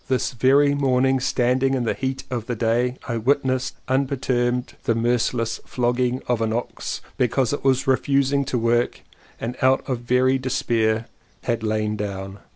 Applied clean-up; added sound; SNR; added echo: none; none; none; none.